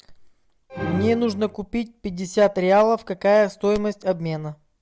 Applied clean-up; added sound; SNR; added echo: none; Musical instrument; 11 dB; none.